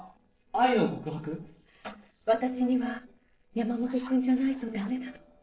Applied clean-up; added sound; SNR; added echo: neural separator model SepFormer DNS4.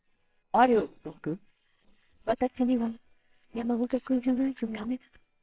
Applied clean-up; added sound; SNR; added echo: neural separator model SepFormer WHAMR!.